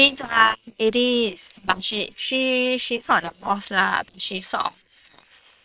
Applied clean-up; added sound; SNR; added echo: neural separator model SepFormer WHAM!.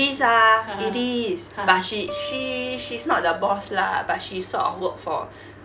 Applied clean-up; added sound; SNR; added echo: none; Acoustic guitar; 16 dB; none.